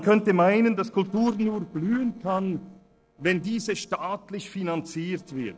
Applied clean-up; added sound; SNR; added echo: neural separator model SepFormer DNS4.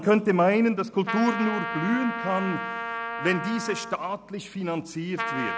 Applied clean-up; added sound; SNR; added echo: none; Trumpet; 7 dB; none.